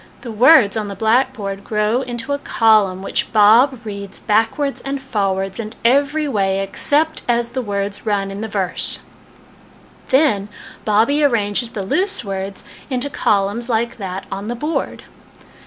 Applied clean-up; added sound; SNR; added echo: none; none; none; none.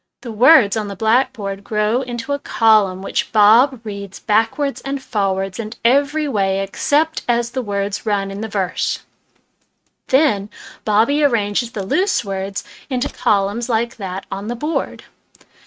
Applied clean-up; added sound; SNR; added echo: neural mask model RNNoise.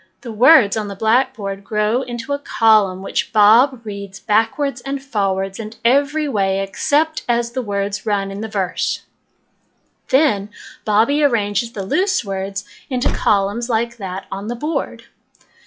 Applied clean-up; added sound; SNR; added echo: classical method log-MMSE.